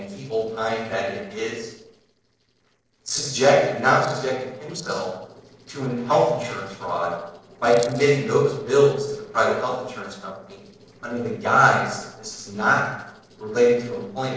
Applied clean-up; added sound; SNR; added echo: neural separator model SepFormer DNS4.